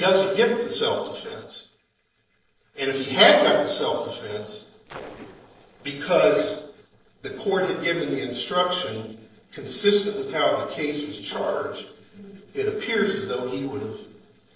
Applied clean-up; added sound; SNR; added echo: neural separator model SepFormer DNS4.